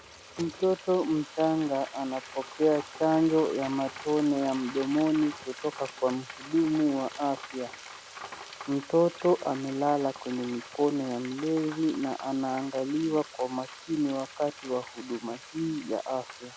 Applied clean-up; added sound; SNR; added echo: none; Frying (food); 16 dB; none.